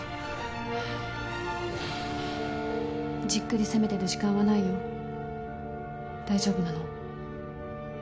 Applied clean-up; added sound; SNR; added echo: none; Wind instrument, woodwind instrument; 13 dB; none.